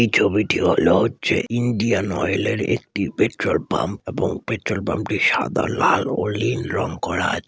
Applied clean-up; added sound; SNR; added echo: none; none; none; none.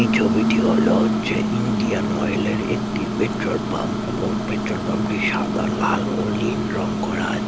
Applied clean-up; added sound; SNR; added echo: none; Microwave oven; -3 dB; none.